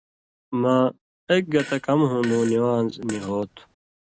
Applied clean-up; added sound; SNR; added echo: none; Fart; 17 dB; none.